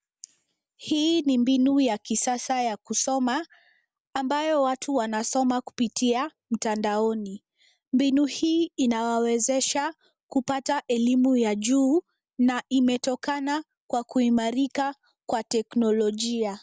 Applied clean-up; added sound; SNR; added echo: none; none; none; none.